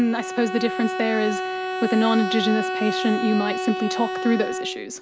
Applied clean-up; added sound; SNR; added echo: none; Bowed string instrument; 4 dB; none.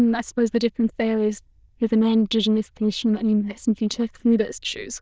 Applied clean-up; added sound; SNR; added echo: neural diffusion model UNIVERSE++.